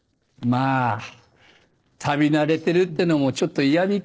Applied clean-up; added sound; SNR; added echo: neural separator model SepFormer DNS4.